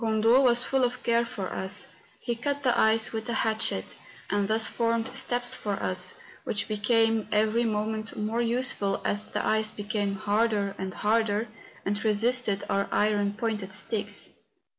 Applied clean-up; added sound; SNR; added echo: none; none; none; none.